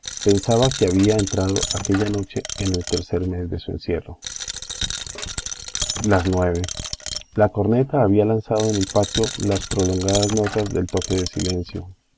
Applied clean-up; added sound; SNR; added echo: none; Coin (dropping); 9 dB; none.